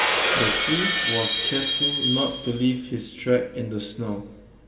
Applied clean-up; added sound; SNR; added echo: none; Shatter; -4 dB; reverberation time 1.5 s.